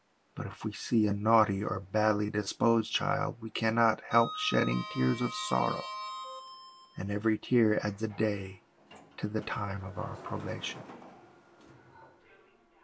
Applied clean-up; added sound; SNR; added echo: none; Sliding door; 15 dB; none.